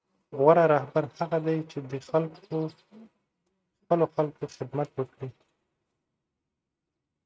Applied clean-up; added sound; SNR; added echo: neural mask model RNNoise.